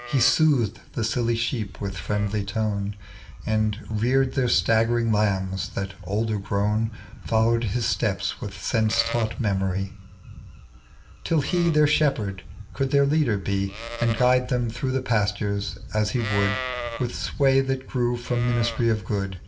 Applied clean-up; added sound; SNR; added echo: none; Livestock, farm animals, working animals; 12 dB; reverberation time 0.6 s.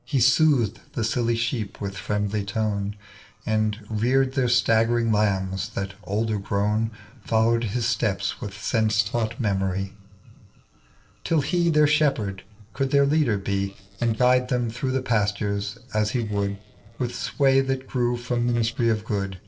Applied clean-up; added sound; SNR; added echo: neural separator model SepFormer DNS4.